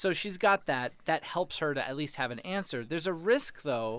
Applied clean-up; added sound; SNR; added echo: none; none; none; none.